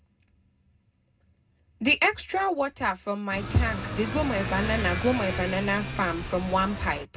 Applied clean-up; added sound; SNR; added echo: none; Motorcycle / Accelerating, revving, vroom; 4 dB; reverberation time 0.2 s.